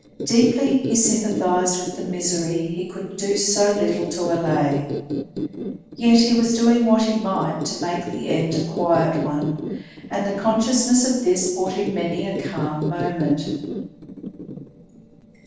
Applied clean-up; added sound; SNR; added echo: neural separator model SepFormer DNS4.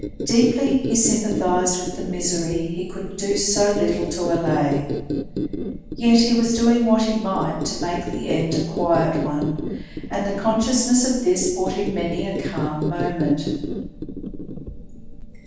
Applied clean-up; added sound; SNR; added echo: none; Squeak; 6 dB; reverberation time 1.2 s.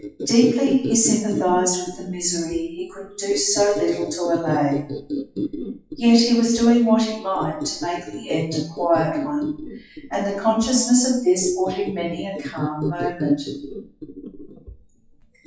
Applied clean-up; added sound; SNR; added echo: classical method WPE with log-MMSE.